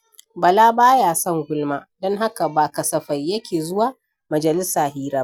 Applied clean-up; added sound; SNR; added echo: none; none; none; none.